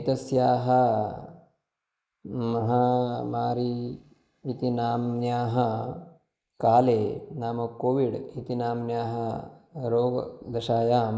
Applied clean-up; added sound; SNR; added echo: neural mask model Resemble Enhance denoiser.